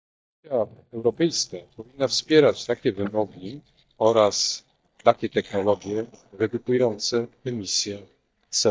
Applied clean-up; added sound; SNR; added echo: neural mask model DeepFilterNet 3.